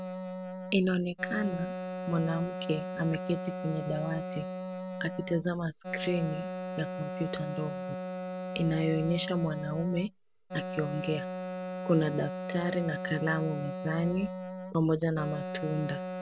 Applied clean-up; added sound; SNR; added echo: none; Wind instrument, woodwind instrument; 5 dB; none.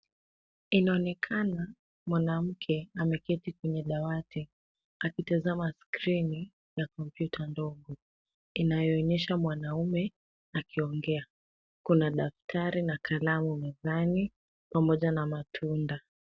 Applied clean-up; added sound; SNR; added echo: none; none; none; none.